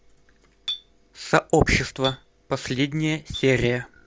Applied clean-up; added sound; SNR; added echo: none; Chink, clink; 15 dB; none.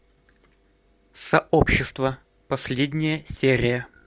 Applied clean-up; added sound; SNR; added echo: none; none; none; none.